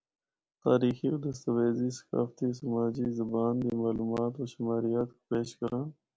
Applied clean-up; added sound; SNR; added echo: none; none; none; none.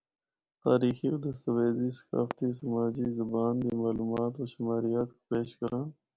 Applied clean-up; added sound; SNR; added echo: none; Fireworks; 20 dB; none.